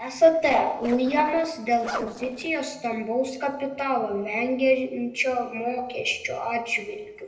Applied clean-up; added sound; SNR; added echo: neural separator model SepFormer DNS4.